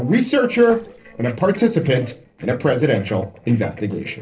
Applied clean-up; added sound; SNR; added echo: neural separator model SepFormer DNS4.